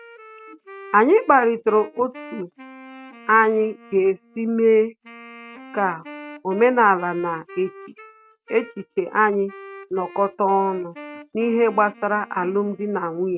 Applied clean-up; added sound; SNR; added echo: neural mask model RNNoise.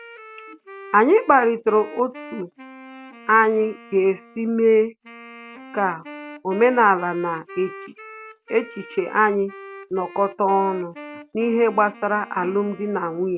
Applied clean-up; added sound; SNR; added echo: none; Wind instrument, woodwind instrument; 19 dB; none.